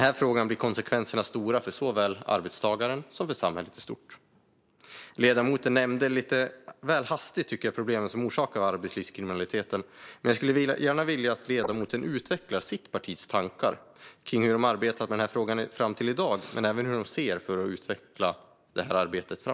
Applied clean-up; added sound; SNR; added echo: neural mask model Resemble Enhance denoiser.